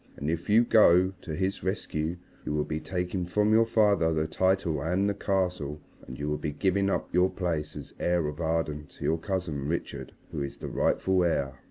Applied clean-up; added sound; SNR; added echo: none; none; none; none.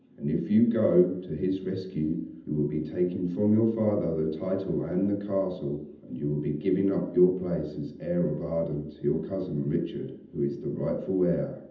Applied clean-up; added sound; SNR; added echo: none; none; none; reverberation time 0.8 s.